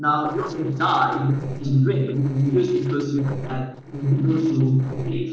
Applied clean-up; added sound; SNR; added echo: neural separator model SepFormer DNS4.